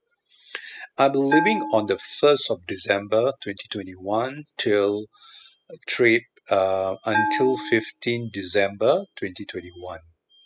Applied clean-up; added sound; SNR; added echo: classical method spectral subtraction.